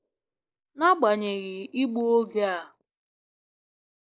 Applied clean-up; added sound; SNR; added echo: neural mask model Resemble Enhance denoiser.